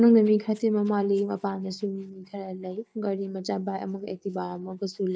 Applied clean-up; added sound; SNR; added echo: neural mask model DeepFilterNet 3.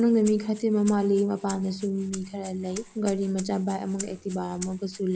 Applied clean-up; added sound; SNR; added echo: none; Rattle (instrument); 18 dB; none.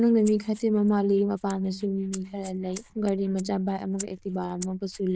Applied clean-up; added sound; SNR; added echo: neural diffusion model UNIVERSE++.